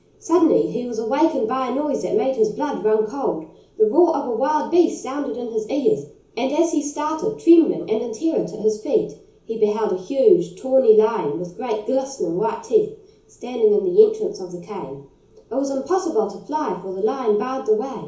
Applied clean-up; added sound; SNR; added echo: none; none; none; reverberation time 0.7 s.